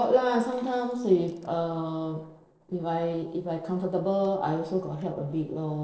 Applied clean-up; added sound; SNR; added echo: neural separator model SepFormer DNS4.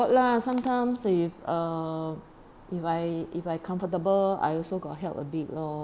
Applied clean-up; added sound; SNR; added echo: none; none; none; none.